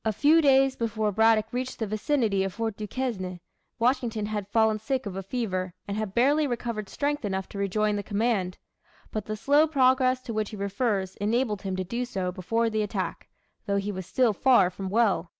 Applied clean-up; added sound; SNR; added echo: none; none; none; none.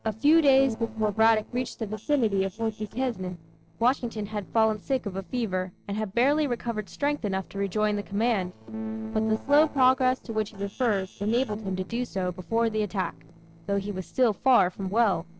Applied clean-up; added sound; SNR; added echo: neural separator model SepFormer DNS4.